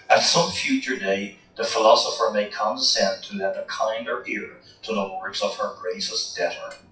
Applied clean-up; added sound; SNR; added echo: classical method WPE with log-MMSE.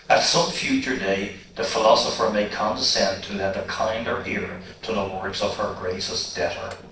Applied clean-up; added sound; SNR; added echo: neural separator model SepFormer DNS4.